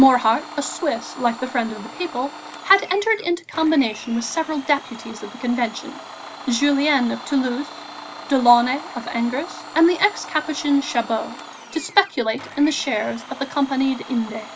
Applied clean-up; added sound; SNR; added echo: none; Domestic sounds, home sounds; 15 dB; none.